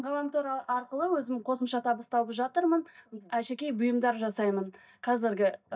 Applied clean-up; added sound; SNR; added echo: neural mask model DeepFilterNet 3.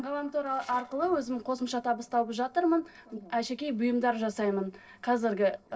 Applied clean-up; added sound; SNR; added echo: neural separator model SepFormer DNS4.